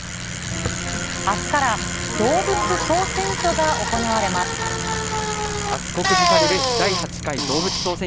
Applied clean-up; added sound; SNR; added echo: none; Bicycle; -1 dB; none.